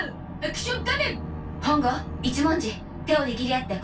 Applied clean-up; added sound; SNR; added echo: none; Bowed string instrument; 10 dB; reverberation time 0.2 s.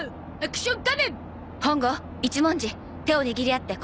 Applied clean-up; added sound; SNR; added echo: none; none; none; none.